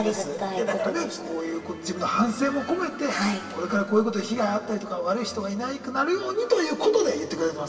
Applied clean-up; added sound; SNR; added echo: none; Harmonica; 19 dB; reverberation time 2.5 s.